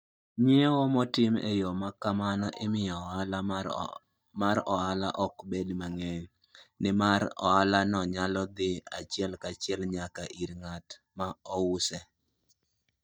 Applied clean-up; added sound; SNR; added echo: neural mask model DeepFilterNet 3.